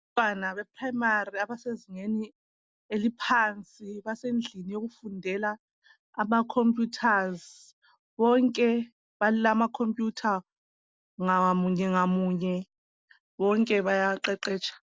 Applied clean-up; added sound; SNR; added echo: none; none; none; none.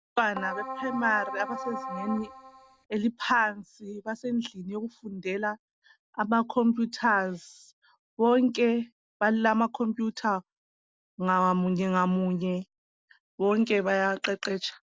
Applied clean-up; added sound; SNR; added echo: none; Keyboard (musical); 8 dB; none.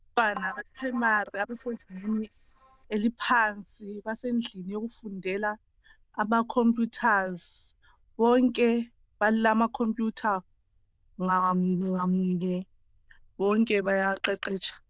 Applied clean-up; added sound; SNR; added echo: neural diffusion model UNIVERSE++.